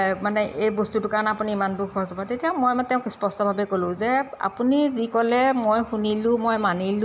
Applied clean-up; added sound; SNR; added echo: none; none; none; none.